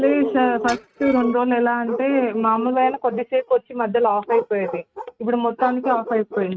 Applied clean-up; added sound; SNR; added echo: neural mask model RNNoise.